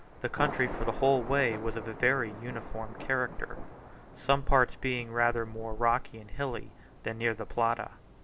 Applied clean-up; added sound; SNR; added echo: none; Thunder; 14 dB; none.